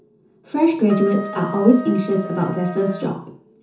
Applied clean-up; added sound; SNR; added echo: none; Trumpet; 14 dB; reverberation time 0.6 s.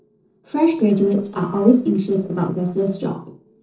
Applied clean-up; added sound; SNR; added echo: neural separator model SepFormer DNS4.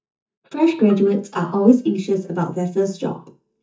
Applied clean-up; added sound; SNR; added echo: neural mask model DeepFilterNet 3.